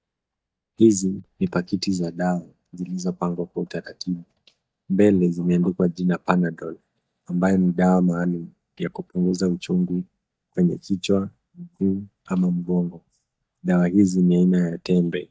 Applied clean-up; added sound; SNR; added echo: neural mask model DeepFilterNet 3.